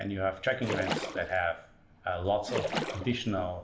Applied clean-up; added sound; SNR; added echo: none; Splash, splatter; 3 dB; reverberation time 0.7 s.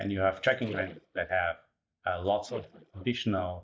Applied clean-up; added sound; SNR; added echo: neural mask model DeepFilterNet 3.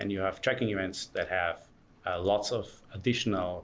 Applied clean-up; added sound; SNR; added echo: none; none; none; none.